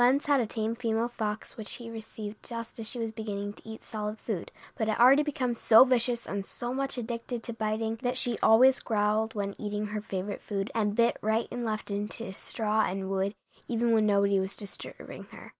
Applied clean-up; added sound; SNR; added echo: none; none; none; none.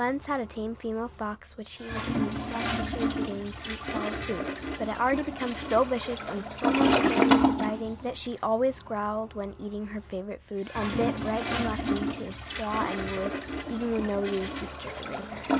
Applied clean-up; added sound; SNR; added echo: none; Toilet flush; -1 dB; none.